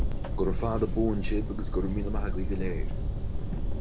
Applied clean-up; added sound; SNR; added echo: none; Fire; -4 dB; none.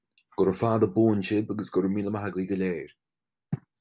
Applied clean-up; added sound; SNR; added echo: none; none; none; none.